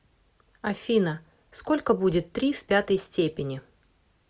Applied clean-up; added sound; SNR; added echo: none; none; none; none.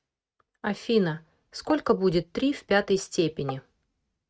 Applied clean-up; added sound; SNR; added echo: neural mask model RNNoise.